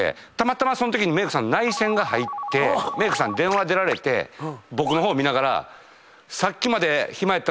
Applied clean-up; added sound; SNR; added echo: none; none; none; none.